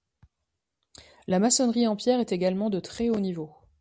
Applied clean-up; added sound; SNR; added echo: none; none; none; none.